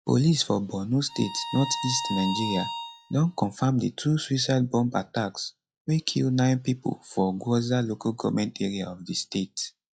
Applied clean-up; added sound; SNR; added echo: classical method log-MMSE.